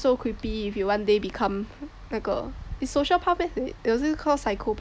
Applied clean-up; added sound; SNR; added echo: none; none; none; none.